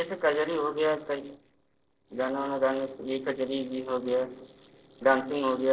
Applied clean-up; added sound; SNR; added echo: neural separator model SepFormer DNS4.